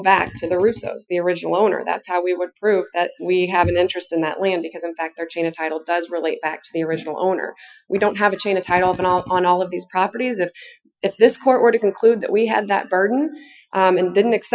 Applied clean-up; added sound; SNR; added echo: classical method Wiener filter.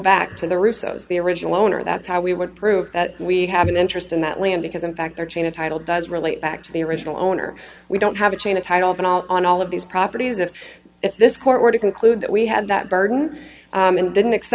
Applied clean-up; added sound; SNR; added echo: none; none; none; none.